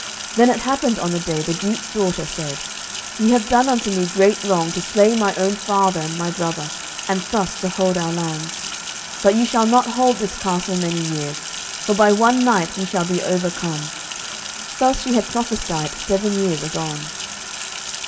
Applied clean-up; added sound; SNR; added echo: none; Sink (filling or washing); 9 dB; reverberation time 1.4 s.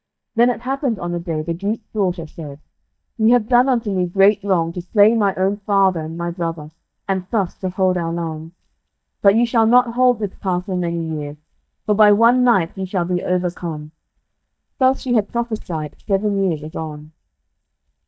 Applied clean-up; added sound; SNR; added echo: neural mask model DeepFilterNet 3.